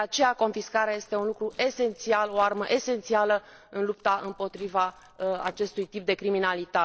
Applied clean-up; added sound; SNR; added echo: neural separator model SepFormer DNS4.